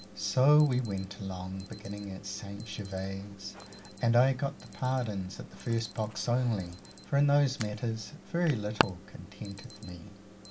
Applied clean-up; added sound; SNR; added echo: none; Alarm; 12 dB; reverberation time 0.2 s.